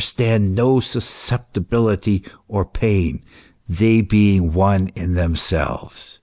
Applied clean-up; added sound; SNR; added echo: none; none; none; none.